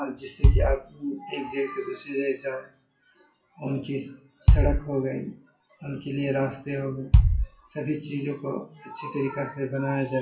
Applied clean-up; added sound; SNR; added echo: classical method WPE with log-MMSE.